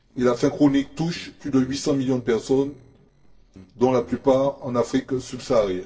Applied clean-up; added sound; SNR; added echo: neural separator model SepFormer DNS4.